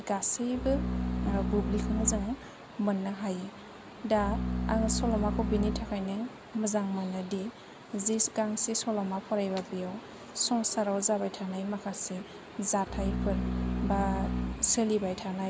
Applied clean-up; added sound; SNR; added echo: none; Bowed string instrument; 1 dB; none.